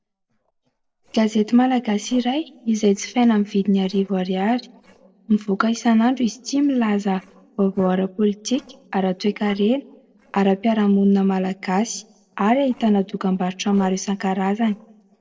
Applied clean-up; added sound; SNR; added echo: neural separator model SepFormer DNS4.